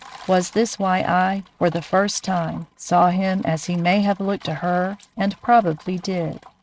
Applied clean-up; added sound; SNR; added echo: neural mask model RNNoise.